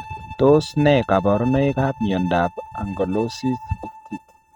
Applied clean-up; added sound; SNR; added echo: neural mask model RNNoise.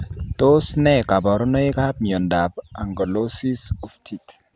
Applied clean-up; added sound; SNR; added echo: none; none; none; none.